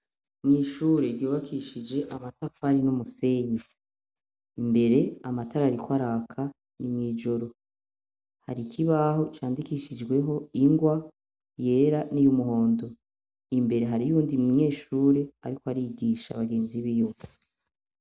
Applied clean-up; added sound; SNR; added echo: none; none; none; none.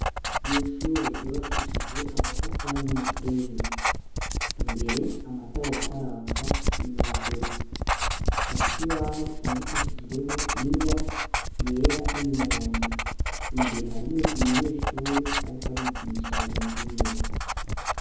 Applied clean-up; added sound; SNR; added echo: none; Writing; -4 dB; reverberation time 2.0 s.